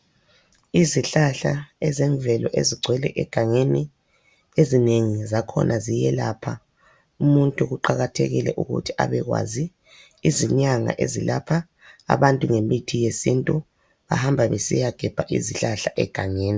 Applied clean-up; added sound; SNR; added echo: none; none; none; none.